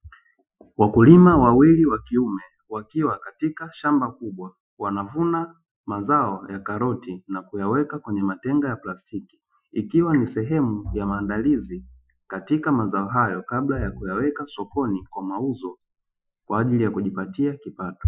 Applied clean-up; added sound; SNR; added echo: classical method Wiener filter.